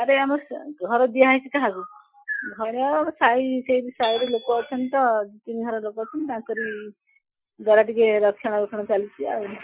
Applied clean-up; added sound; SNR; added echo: classical method Wiener filter.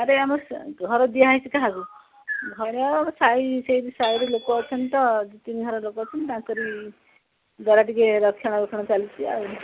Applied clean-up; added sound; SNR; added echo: none; Hammer / Chink, clink; 18 dB; none.